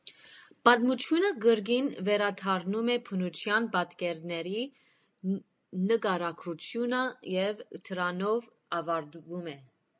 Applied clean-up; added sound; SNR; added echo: none; none; none; none.